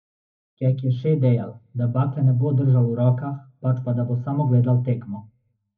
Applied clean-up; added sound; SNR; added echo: none; none; none; reverberation time 0.3 s.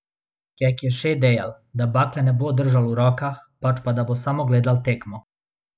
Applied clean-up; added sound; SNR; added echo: none; none; none; none.